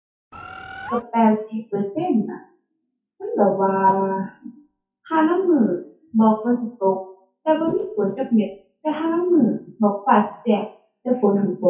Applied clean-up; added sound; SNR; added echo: classical method WPE with log-MMSE.